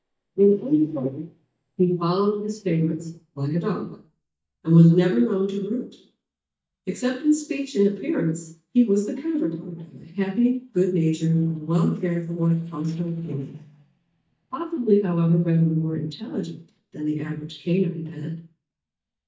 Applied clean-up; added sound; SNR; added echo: neural mask model DeepFilterNet 3.